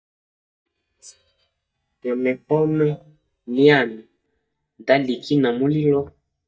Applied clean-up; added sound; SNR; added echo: neural mask model DeepFilterNet 3.